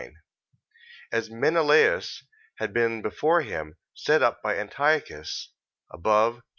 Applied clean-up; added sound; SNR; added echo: none; none; none; none.